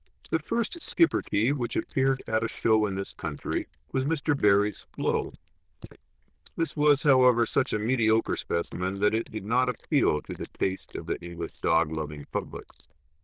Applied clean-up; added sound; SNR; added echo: neural diffusion model UNIVERSE++.